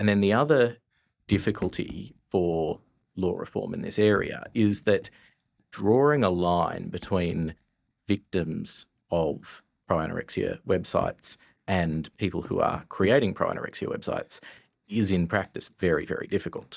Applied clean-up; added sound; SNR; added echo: neural mask model DeepFilterNet 3.